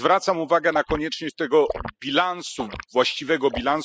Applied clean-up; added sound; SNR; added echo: classical method spectral subtraction.